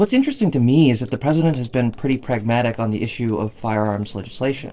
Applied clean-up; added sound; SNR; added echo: neural separator model SepFormer DNS4.